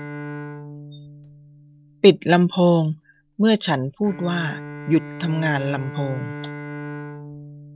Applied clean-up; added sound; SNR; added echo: none; Bowed string instrument; 13 dB; none.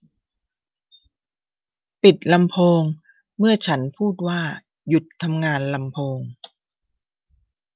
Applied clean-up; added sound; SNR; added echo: none; none; none; none.